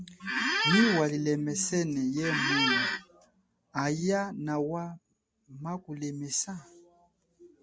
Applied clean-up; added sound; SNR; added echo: none; Squeak; -3 dB; none.